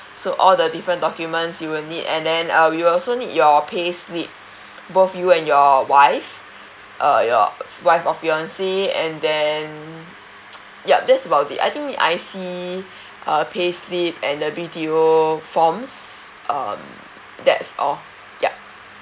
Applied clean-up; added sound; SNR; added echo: none; none; none; none.